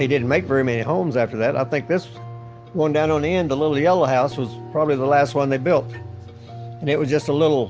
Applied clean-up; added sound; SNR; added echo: none; none; none; none.